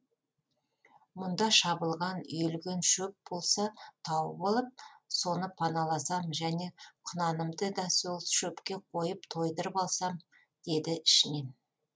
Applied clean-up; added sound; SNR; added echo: none; none; none; none.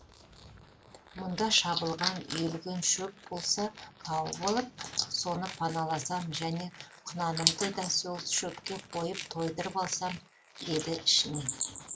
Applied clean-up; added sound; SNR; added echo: neural mask model Resemble Enhance denoiser.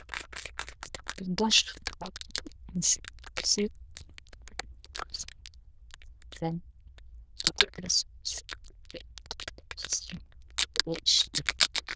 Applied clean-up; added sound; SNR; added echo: neural diffusion model UNIVERSE++.